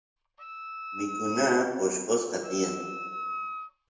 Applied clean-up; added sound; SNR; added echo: none; Wind instrument, woodwind instrument; 7 dB; reverberation time 1.0 s.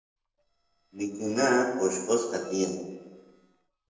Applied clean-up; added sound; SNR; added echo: neural separator model SepFormer DNS4.